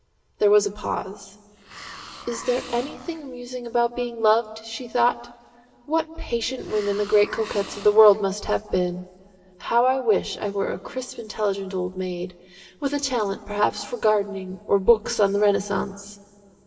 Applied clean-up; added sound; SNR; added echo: none; Hiss; 18 dB; reverberation time 2.8 s.